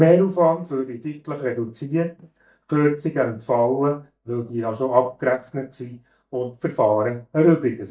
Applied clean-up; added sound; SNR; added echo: neural mask model DeepFilterNet 3.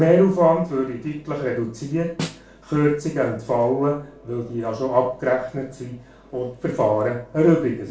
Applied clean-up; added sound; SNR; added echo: none; Snare drum; 12 dB; reverberation time 0.3 s.